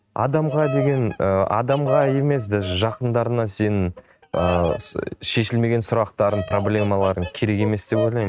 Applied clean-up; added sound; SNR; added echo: neural mask model RNNoise.